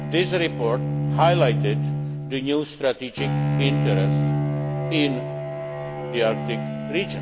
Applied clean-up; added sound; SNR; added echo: none; Bowed string instrument; -1 dB; none.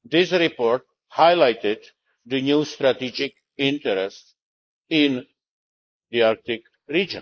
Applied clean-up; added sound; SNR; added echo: neural mask model Resemble Enhance denoiser.